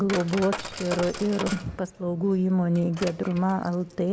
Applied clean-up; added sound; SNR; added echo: none; Coin (dropping); 12 dB; none.